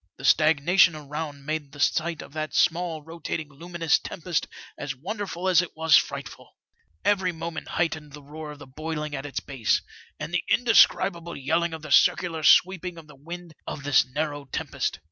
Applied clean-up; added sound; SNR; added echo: none; none; none; none.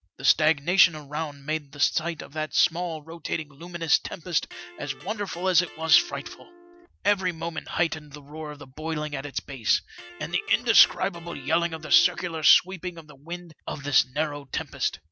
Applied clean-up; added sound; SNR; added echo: none; Electric guitar; 19 dB; none.